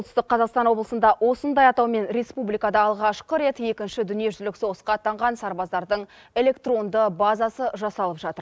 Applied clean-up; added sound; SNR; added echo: none; none; none; none.